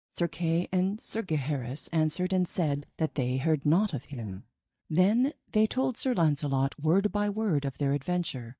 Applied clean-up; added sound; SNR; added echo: neural mask model DeepFilterNet 3.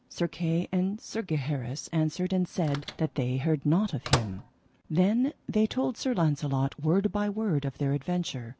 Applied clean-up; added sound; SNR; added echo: none; Microwave oven; 8 dB; none.